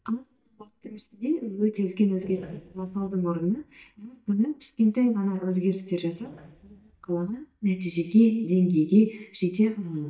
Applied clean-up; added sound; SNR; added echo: neural mask model DeepFilterNet 3.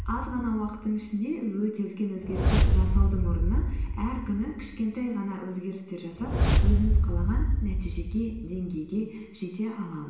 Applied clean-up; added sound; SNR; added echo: none; Whoosh, swoosh, swish; -4 dB; reverberation time 1.1 s.